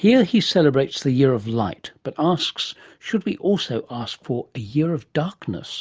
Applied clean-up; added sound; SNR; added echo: none; none; none; none.